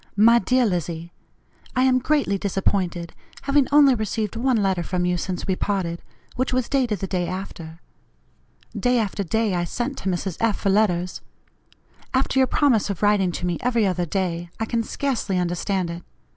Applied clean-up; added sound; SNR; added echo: none; none; none; none.